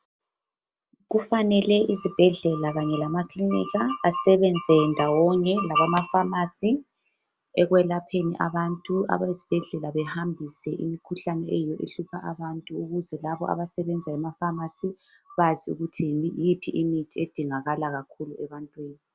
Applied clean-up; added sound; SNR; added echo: none; none; none; none.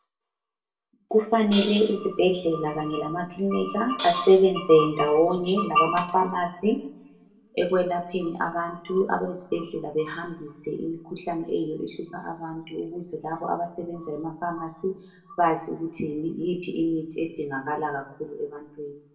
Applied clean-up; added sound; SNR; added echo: none; Hi-hat; 11 dB; reverberation time 0.6 s.